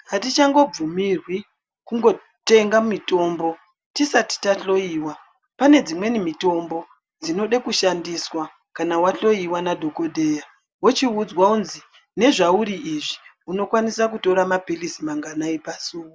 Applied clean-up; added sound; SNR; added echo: none; none; none; none.